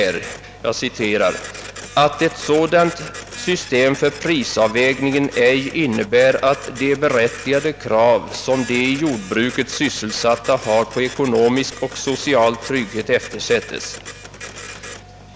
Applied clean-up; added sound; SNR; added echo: none; Printer; 17 dB; none.